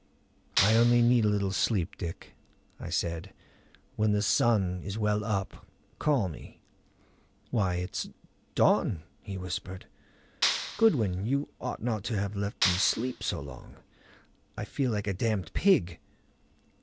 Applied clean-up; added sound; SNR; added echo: none; Clapping; 5 dB; none.